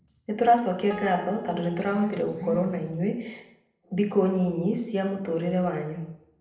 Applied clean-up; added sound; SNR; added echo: neural separator model SepFormer DNS4.